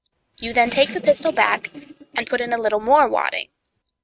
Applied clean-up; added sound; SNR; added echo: neural mask model RNNoise.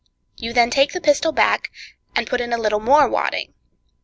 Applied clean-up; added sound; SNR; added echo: none; none; none; none.